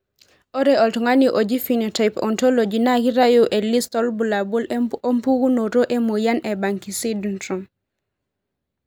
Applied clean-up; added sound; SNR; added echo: none; none; none; none.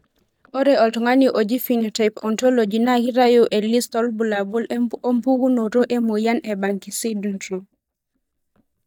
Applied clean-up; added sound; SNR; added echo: neural mask model DeepFilterNet 3.